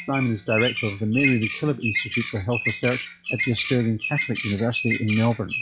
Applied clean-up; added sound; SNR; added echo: classical method log-MMSE.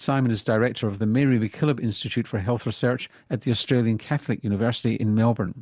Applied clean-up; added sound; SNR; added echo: none; none; none; none.